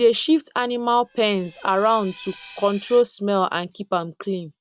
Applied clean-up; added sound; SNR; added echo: none; Screech; 18 dB; none.